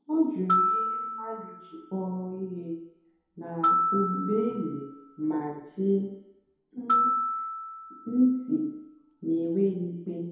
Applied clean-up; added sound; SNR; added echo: none; Glockenspiel; 1 dB; reverberation time 2.0 s.